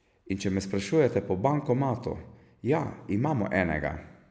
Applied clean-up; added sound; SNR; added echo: none; none; none; none.